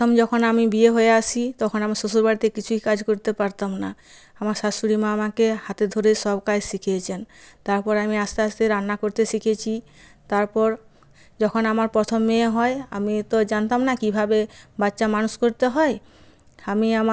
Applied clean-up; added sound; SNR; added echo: none; none; none; none.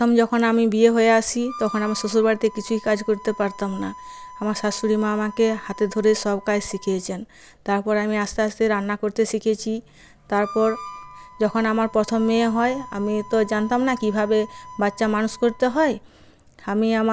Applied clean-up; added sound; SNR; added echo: none; Harmonica; 19 dB; none.